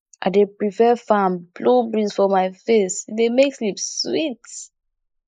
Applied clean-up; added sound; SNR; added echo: neural mask model Resemble Enhance denoiser.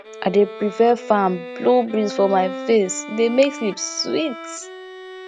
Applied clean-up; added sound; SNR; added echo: none; Bowed string instrument; 13 dB; none.